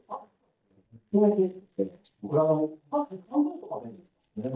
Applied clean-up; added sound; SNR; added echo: neural mask model DeepFilterNet 3.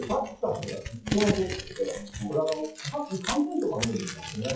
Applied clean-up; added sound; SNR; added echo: classical method WPE with log-MMSE.